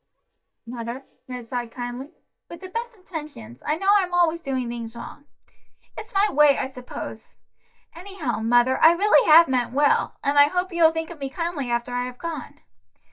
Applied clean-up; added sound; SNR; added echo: neural mask model DeepFilterNet 3.